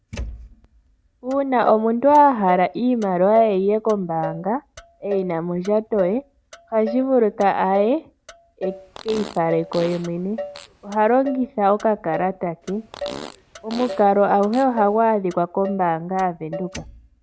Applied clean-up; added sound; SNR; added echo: none; Motor vehicle (road) + Fart; 15 dB; none.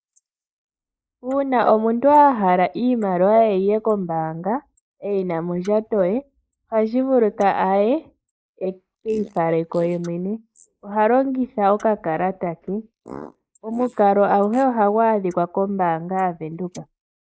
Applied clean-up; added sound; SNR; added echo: neural mask model Resemble Enhance denoiser.